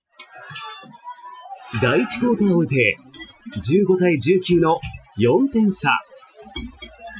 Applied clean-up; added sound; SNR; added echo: classical method Wiener filter.